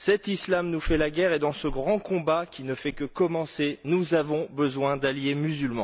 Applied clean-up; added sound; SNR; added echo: none; none; none; none.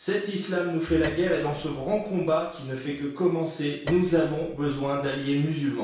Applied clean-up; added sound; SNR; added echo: none; Piano; 15 dB; reverberation time 0.6 s.